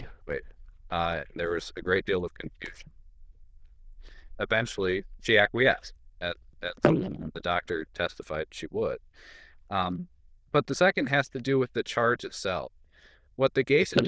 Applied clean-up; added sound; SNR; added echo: neural diffusion model UNIVERSE++.